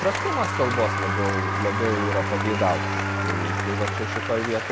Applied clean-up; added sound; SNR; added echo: none; Applause + Bowed string instrument; -1 dB; none.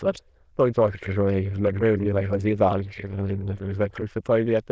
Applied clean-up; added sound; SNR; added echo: neural diffusion model UNIVERSE++.